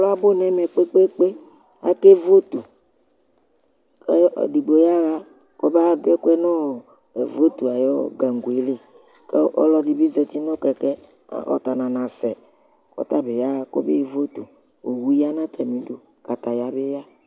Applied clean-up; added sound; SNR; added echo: none; none; none; none.